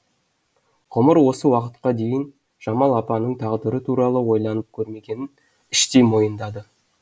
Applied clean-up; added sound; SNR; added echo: none; none; none; none.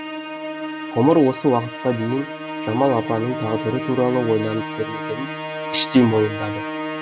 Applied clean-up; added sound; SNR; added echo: none; Musical instrument; 8 dB; none.